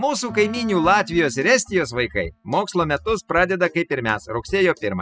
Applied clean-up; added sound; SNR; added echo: classical method spectral subtraction.